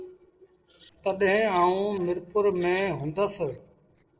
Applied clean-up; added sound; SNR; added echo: neural separator model SepFormer DNS4.